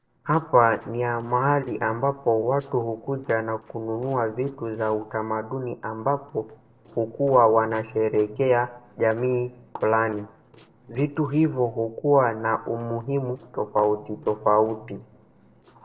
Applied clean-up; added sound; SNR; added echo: neural separator model SepFormer DNS4.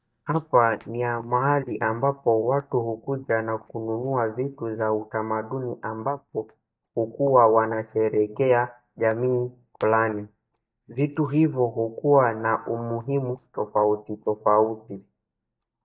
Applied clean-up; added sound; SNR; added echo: neural mask model DeepFilterNet 3.